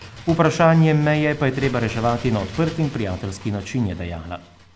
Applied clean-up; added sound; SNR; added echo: none; Bird; 17 dB; none.